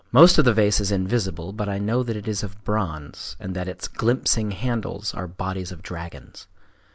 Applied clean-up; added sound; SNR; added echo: none; none; none; none.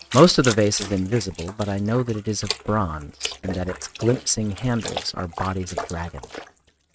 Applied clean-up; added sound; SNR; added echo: neural mask model RNNoise.